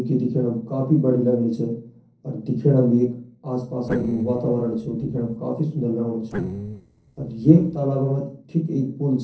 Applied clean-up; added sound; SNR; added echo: neural separator model SepFormer DNS4.